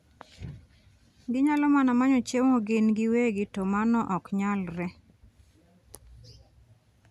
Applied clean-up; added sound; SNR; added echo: none; none; none; none.